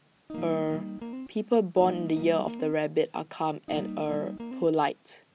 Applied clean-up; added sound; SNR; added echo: none; Guitar; 9 dB; none.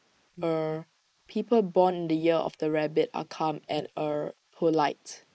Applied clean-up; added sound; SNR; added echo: neural mask model Resemble Enhance denoiser.